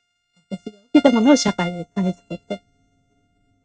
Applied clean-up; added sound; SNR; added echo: neural mask model RNNoise.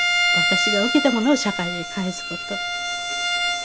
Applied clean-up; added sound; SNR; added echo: none; Bowed string instrument; -2 dB; none.